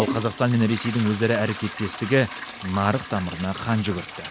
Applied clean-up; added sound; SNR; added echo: none; Trickle, dribble / Toilet flush / Hiss; 11 dB; none.